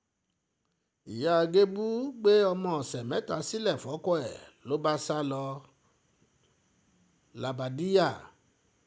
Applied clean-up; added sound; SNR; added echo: none; none; none; none.